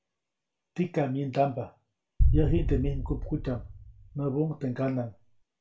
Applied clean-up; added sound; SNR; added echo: none; Boom; -2 dB; reverberation time 0.3 s.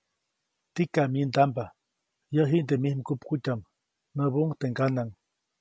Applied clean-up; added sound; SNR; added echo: none; none; none; none.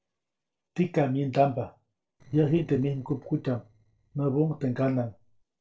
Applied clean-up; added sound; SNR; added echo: neural separator model SepFormer DNS4.